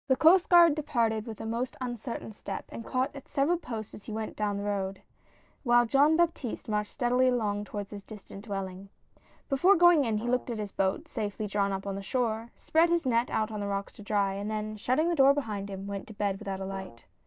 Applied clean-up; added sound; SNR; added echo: neural mask model DeepFilterNet 3.